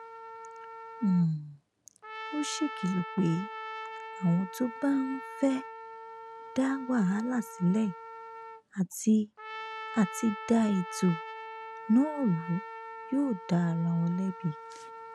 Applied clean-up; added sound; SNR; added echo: none; Trumpet; 12 dB; none.